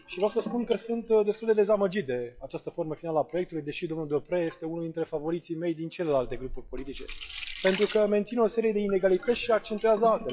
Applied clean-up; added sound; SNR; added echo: classical method log-MMSE.